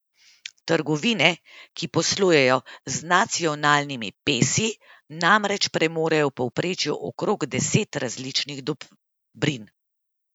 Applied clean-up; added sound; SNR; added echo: none; none; none; none.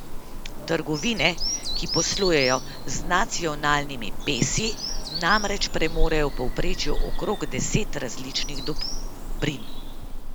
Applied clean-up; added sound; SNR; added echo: none; Bird vocalization, bird call, bird song; 0 dB; none.